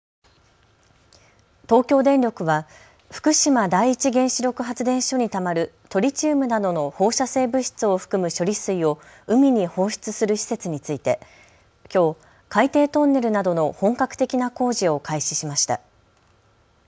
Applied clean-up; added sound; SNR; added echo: none; none; none; none.